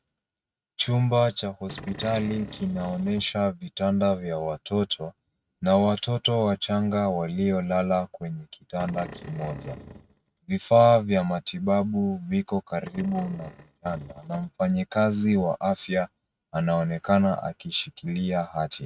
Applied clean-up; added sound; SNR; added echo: neural mask model RNNoise.